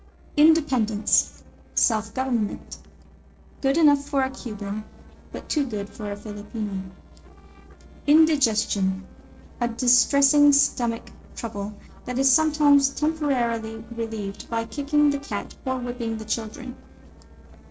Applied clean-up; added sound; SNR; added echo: neural separator model SepFormer DNS4.